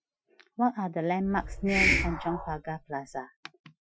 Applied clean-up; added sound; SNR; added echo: classical method Wiener filter.